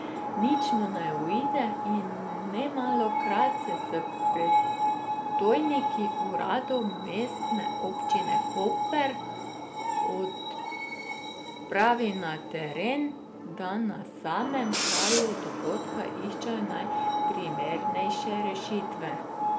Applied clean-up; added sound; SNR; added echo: none; Screech; -1 dB; none.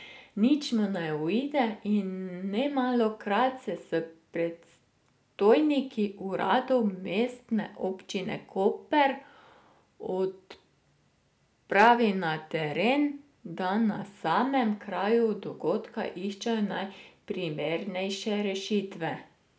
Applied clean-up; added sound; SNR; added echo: none; none; none; none.